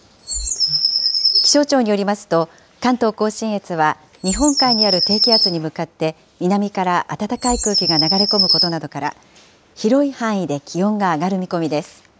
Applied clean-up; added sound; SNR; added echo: none; Bird vocalization, bird call, bird song; 1 dB; none.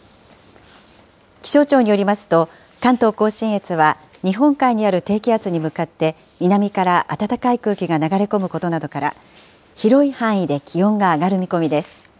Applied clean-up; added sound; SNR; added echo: none; none; none; none.